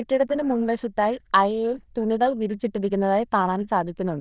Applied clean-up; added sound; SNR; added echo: neural diffusion model UNIVERSE++.